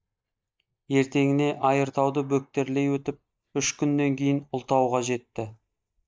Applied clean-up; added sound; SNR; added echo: neural mask model DeepFilterNet 3.